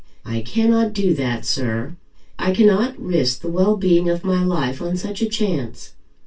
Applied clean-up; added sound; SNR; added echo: none; none; none; reverberation time 0.2 s.